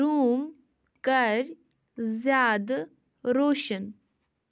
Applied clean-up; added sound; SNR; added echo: none; none; none; none.